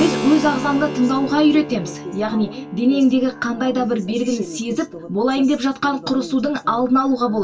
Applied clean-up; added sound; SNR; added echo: none; Keyboard (musical); 13 dB; reverberation time 0.1 s.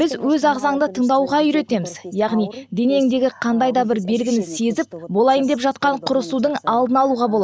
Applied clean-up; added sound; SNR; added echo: none; none; none; none.